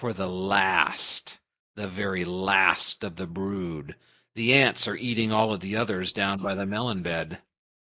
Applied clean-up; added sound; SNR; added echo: neural mask model Resemble Enhance denoiser.